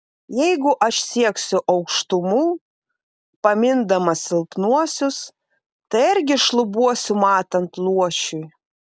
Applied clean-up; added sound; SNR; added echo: none; none; none; none.